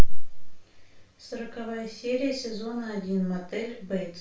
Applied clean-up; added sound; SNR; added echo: none; none; none; reverberation time 0.3 s.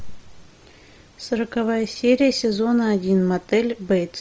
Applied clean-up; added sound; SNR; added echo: none; none; none; none.